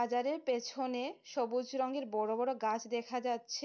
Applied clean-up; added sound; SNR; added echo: none; none; none; none.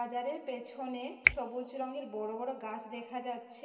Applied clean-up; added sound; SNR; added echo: none; Finger snapping; -3 dB; reverberation time 2.8 s.